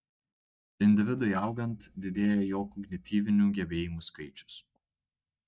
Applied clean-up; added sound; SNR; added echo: neural mask model DeepFilterNet 3.